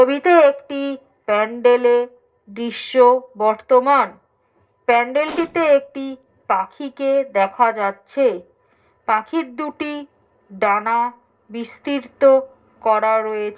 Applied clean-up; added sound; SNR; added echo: neural separator model SepFormer DNS4.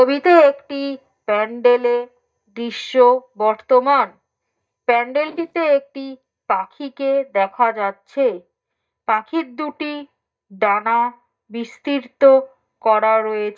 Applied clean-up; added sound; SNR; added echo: neural mask model DeepFilterNet 3.